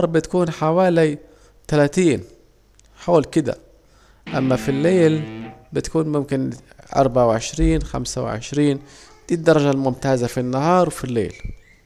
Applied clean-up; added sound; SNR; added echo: none; Guitar; 13 dB; none.